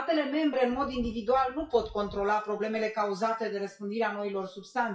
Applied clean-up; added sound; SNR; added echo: classical method WPE with log-MMSE.